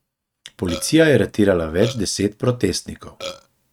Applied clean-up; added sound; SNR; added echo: neural mask model RNNoise.